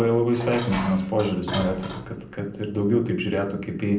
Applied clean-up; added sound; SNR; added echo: none; Dishes, pots, and pans; 12 dB; reverberation time 0.6 s.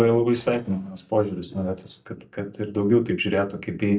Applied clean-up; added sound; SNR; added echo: neural mask model DeepFilterNet 3.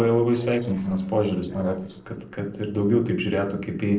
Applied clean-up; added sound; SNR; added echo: neural separator model SepFormer DNS4.